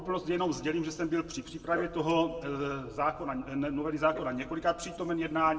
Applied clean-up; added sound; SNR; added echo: none; Dog; 18 dB; reverberation time 1.2 s.